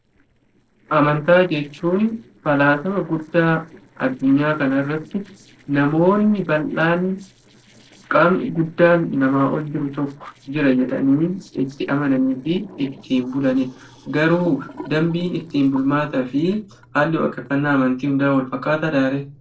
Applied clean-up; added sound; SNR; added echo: neural separator model SepFormer DNS4.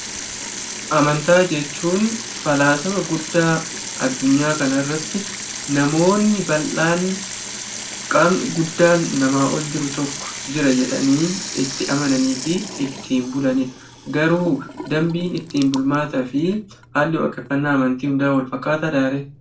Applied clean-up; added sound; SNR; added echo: none; Sink (filling or washing) / Water tap, faucet; 11 dB; reverberation time 0.3 s.